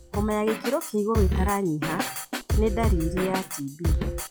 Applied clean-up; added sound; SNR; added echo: classical method log-MMSE.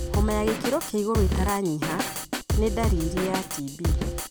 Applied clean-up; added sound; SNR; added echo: none; Drum kit; -1 dB; none.